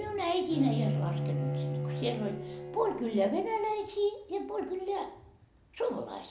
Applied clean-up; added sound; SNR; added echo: none; Bowed string instrument; 2 dB; none.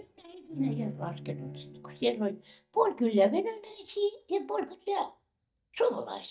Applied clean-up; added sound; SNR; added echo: neural mask model DeepFilterNet 3.